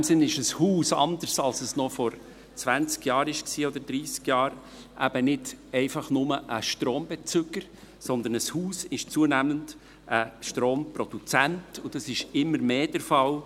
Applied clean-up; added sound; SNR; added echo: none; none; none; none.